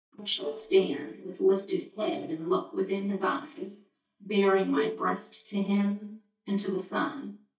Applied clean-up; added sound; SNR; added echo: neural mask model DeepFilterNet 3.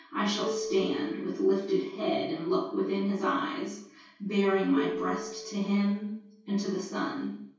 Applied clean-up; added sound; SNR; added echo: none; Marimba, xylophone; 13 dB; reverberation time 0.6 s.